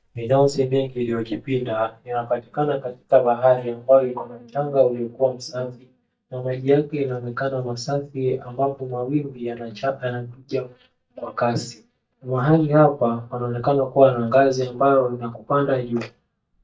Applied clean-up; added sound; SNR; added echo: neural mask model DeepFilterNet 3.